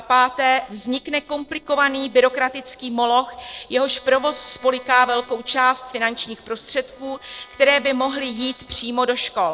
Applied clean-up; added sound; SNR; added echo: neural separator model SepFormer DNS4.